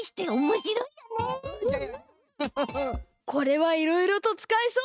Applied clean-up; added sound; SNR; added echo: neural mask model RNNoise.